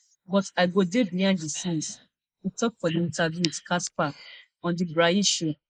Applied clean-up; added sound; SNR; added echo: neural mask model Resemble Enhance denoiser.